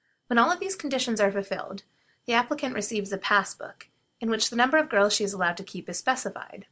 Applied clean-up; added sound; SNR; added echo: none; none; none; none.